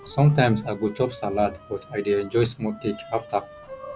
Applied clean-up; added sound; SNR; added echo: none; Wind instrument, woodwind instrument; 20 dB; none.